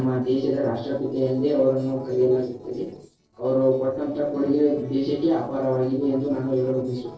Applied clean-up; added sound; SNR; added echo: neural separator model SepFormer DNS4.